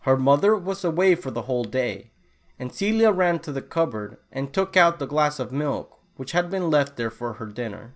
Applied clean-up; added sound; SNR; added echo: none; none; none; none.